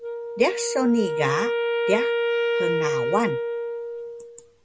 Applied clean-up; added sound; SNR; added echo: none; Wind instrument, woodwind instrument; -2 dB; none.